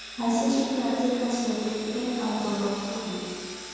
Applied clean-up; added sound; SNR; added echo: none; Sawing; 12 dB; reverberation time 2.1 s.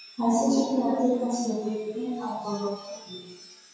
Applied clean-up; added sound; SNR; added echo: classical method WPE with log-MMSE.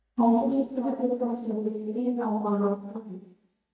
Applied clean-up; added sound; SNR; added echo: neural mask model DeepFilterNet 3.